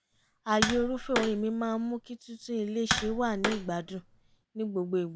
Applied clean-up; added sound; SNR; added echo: none; Tap; 5 dB; none.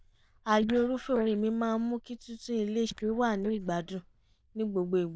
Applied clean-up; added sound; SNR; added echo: neural diffusion model UNIVERSE++.